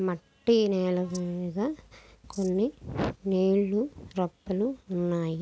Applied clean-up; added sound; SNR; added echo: none; none; none; none.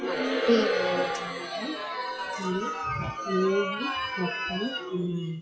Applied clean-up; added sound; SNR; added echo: classical method WPE with log-MMSE.